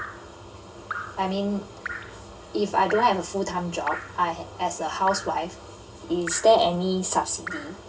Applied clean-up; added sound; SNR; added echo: none; Drip; 14 dB; reverberation time 0.2 s.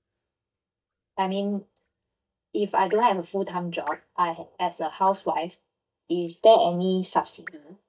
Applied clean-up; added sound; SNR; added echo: neural mask model DeepFilterNet 3.